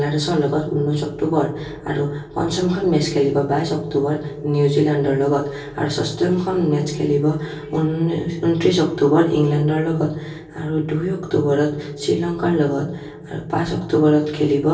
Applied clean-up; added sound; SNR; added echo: none; none; none; reverberation time 0.2 s.